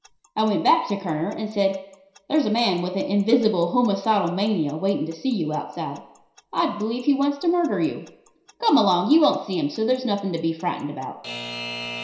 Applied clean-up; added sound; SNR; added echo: none; Alarm / Clock; 20 dB; reverberation time 0.7 s.